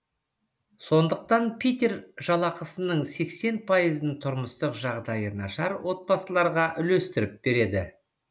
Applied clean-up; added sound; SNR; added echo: none; none; none; none.